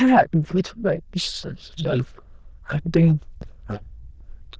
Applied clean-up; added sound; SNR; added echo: neural diffusion model UNIVERSE++.